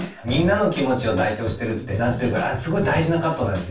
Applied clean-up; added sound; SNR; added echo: none; none; none; reverberation time 0.3 s.